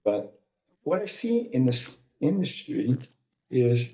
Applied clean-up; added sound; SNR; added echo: neural mask model DeepFilterNet 3.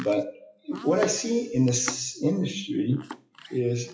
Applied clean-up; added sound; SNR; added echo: classical method WPE with log-MMSE.